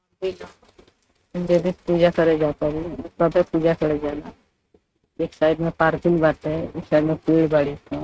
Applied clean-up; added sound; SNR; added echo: neural mask model RNNoise.